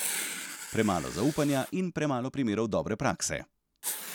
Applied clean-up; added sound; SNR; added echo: none; Writing; 9 dB; none.